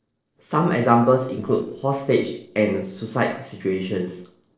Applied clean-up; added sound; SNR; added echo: neural separator model SepFormer DNS4.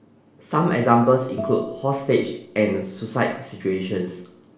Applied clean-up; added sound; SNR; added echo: none; Marimba, xylophone; 16 dB; reverberation time 0.5 s.